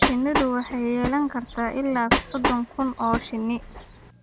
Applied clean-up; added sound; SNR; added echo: none; Train; 3 dB; none.